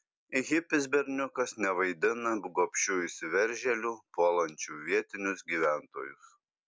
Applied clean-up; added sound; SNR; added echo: none; none; none; none.